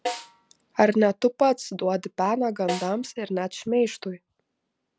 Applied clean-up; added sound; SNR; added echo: none; Snare drum; 11 dB; none.